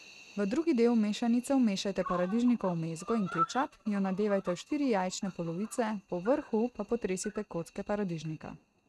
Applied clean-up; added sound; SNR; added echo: neural mask model RNNoise.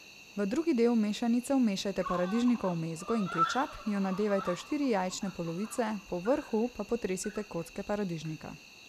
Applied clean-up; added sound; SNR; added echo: none; Cricket; 11 dB; none.